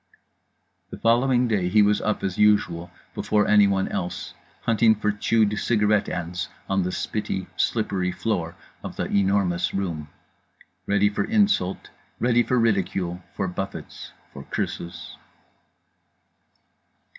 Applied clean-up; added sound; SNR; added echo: none; none; none; none.